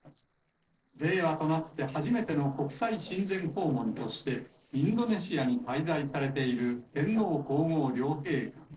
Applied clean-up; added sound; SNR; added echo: neural separator model SepFormer DNS4.